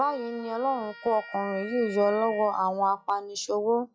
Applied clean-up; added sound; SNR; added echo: classical method log-MMSE.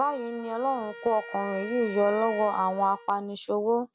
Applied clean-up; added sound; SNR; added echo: none; Wind instrument, woodwind instrument; 15 dB; none.